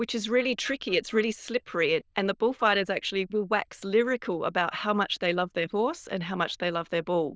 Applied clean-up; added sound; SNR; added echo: neural diffusion model UNIVERSE++.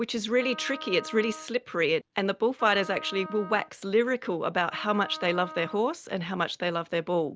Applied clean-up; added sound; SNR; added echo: none; Wind instrument, woodwind instrument; 16 dB; none.